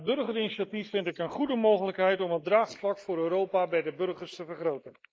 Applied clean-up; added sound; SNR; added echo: neural mask model Resemble Enhance denoiser.